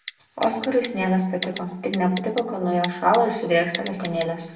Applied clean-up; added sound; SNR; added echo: none; Typing; 14 dB; reverberation time 0.8 s.